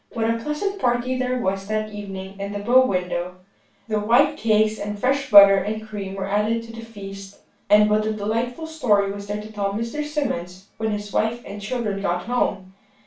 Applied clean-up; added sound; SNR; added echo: none; none; none; reverberation time 0.3 s.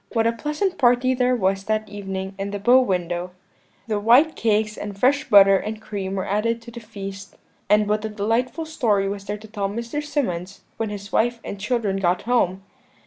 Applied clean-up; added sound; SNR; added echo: none; none; none; none.